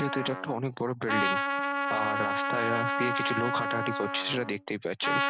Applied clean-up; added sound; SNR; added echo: none; Trumpet; -1 dB; none.